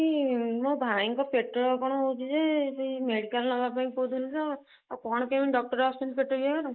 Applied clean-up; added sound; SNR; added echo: neural mask model Resemble Enhance denoiser.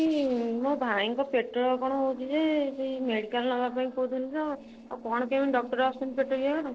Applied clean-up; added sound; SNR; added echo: neural separator model SepFormer DNS4.